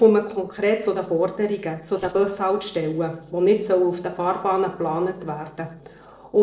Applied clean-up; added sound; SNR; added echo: neural separator model SepFormer DNS4.